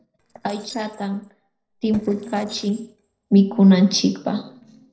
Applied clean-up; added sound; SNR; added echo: neural separator model SepFormer DNS4.